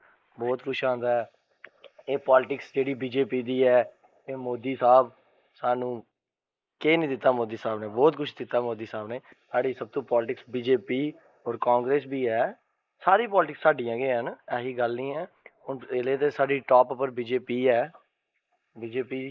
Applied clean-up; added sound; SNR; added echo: neural mask model Resemble Enhance denoiser.